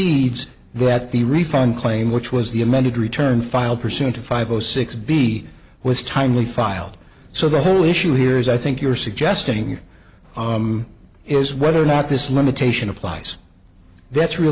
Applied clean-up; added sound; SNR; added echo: none; none; none; none.